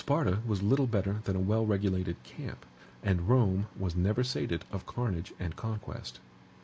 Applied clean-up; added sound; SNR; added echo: none; none; none; none.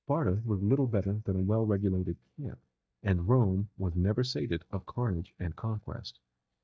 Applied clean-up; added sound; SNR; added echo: neural mask model DeepFilterNet 3.